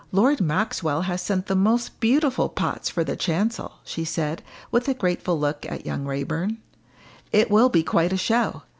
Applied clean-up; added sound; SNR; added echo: none; none; none; none.